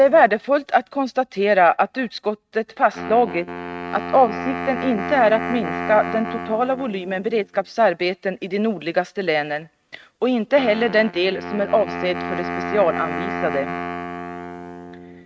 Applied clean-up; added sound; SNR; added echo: neural mask model RNNoise.